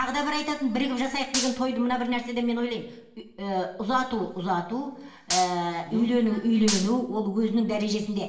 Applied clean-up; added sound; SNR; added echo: none; Gunshot, gunfire; 8 dB; reverberation time 0.8 s.